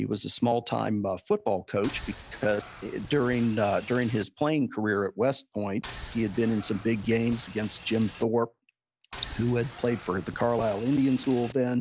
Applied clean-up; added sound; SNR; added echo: none; Boat, Water vehicle; 15 dB; none.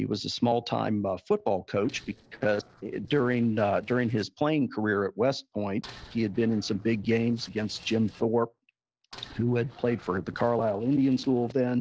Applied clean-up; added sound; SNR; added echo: neural separator model SepFormer DNS4.